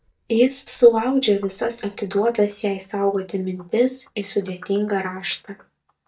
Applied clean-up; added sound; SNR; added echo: neural mask model DeepFilterNet 3.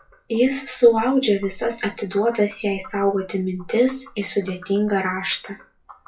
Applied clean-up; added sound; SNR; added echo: classical method WPE with log-MMSE.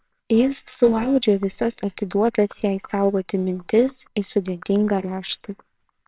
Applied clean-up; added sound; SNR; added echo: neural separator model SepFormer WHAMR!.